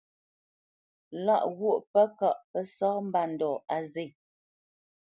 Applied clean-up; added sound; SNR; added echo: none; none; none; none.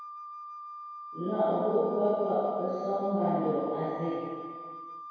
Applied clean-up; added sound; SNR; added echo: none; Wind instrument, woodwind instrument; 12 dB; reverberation time 2.0 s.